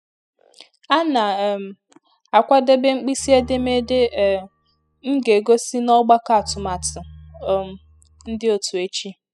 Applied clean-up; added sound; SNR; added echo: classical method spectral subtraction.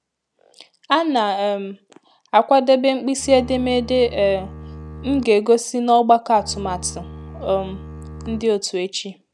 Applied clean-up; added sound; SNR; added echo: none; Bowed string instrument; 15 dB; none.